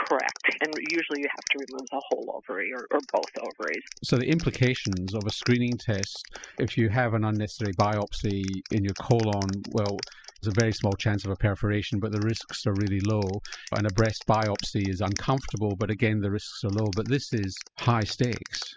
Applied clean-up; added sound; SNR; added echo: classical method spectral subtraction.